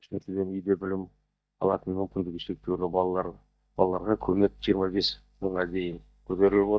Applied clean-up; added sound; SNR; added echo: neural mask model DeepFilterNet 3.